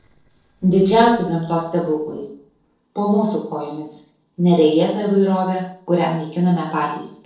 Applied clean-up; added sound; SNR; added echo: neural separator model SepFormer DNS4.